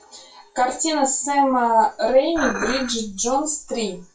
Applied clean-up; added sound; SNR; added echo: classical method WPE with log-MMSE.